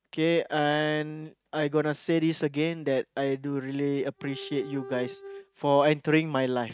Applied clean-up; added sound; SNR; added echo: neural mask model RNNoise.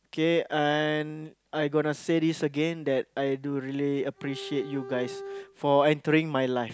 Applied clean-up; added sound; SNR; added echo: none; Bowed string instrument; 14 dB; none.